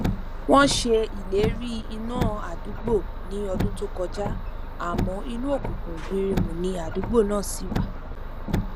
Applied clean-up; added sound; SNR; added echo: none; Car; 2 dB; none.